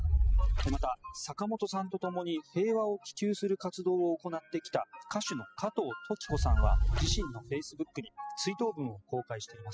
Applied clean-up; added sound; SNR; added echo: classical method spectral subtraction.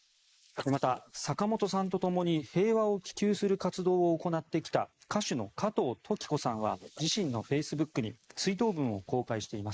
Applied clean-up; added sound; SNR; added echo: neural mask model Resemble Enhance denoiser.